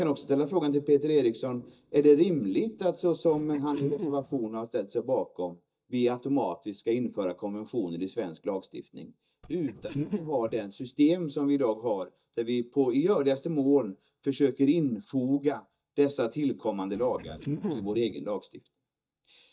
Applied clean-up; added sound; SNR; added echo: neural mask model DeepFilterNet 3.